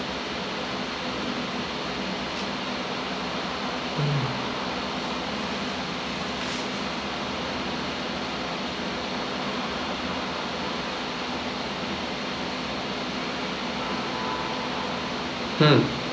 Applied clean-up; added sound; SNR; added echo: none; none; none; none.